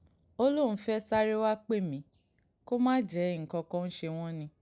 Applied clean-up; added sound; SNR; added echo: none; none; none; none.